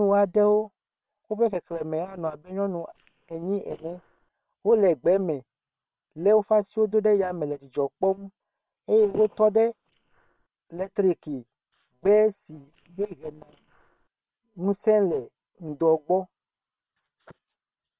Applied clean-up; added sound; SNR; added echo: neural separator model SepFormer WHAM!.